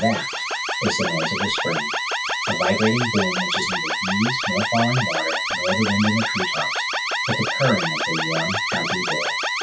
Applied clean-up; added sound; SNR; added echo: classical method WPE with log-MMSE.